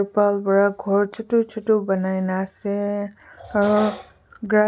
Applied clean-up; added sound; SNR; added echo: none; none; none; none.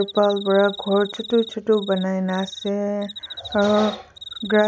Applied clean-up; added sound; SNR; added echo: none; Cricket; 15 dB; none.